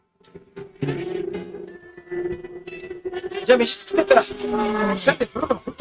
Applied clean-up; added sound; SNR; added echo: neural mask model RNNoise.